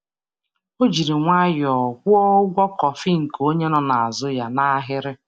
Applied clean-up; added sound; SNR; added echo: none; none; none; none.